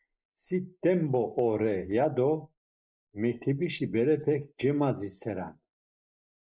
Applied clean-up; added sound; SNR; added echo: neural mask model Resemble Enhance denoiser.